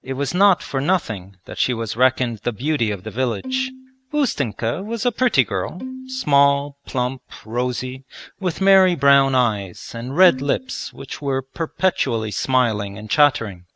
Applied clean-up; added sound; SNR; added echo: neural mask model RNNoise.